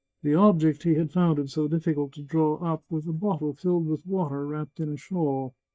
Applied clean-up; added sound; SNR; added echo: neural mask model DeepFilterNet 3.